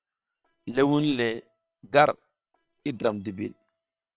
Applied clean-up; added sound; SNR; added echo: neural separator model SepFormer WHAM!.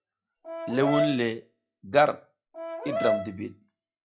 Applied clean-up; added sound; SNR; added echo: classical method log-MMSE.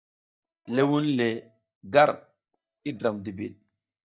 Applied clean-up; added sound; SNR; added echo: neural mask model DeepFilterNet 3.